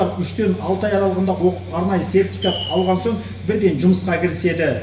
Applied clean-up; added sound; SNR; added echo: none; Bird; 11 dB; reverberation time 1.1 s.